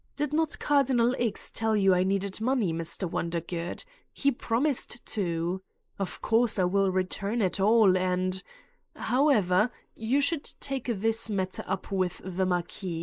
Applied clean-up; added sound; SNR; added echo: neural mask model Resemble Enhance denoiser.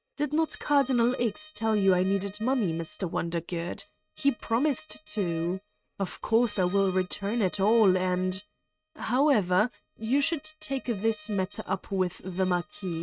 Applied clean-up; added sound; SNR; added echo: neural mask model RNNoise.